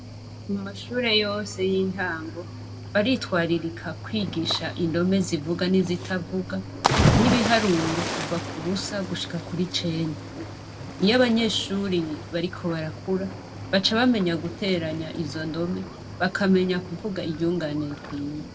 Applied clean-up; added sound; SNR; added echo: none; Cricket / Waves, surf; 6 dB; reverberation time 1.8 s.